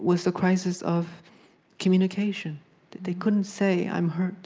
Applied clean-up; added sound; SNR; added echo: none; none; none; none.